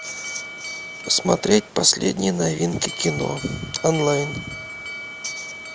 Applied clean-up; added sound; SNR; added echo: none; Alarm; 12 dB; none.